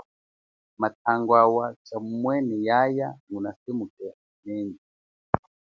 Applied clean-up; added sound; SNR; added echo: none; none; none; none.